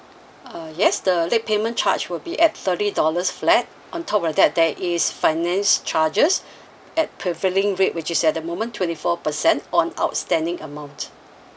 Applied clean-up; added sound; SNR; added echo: none; none; none; none.